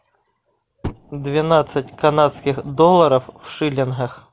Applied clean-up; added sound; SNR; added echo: none; Fire; 18 dB; none.